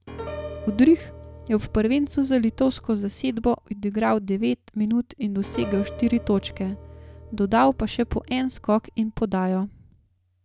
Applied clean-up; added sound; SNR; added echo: none; Piano; 15 dB; none.